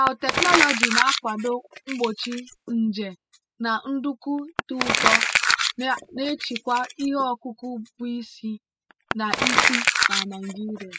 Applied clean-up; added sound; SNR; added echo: classical method spectral subtraction.